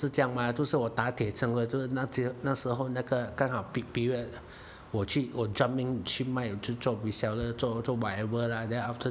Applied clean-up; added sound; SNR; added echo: none; none; none; none.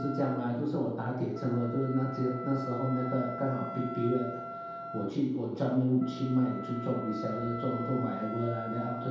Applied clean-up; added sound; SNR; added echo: none; Wind instrument, woodwind instrument; 10 dB; reverberation time 0.8 s.